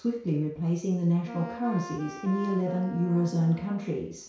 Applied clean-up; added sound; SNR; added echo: none; Wind instrument, woodwind instrument; 13 dB; reverberation time 0.6 s.